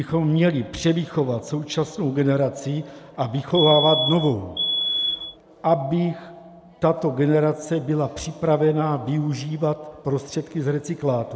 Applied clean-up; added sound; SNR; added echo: none; Alarm; 2 dB; none.